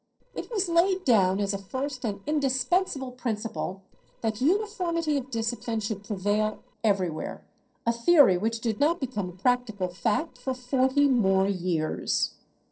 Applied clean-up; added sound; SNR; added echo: neural separator model SepFormer DNS4.